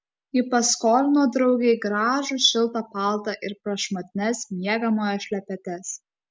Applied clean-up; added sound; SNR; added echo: none; none; none; none.